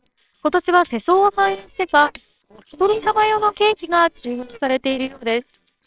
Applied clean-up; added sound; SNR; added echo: neural separator model SepFormer WHAMR!.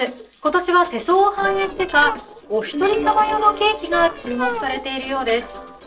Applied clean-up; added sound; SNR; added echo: neural separator model SepFormer DNS4.